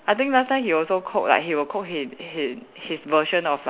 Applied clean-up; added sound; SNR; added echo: none; none; none; none.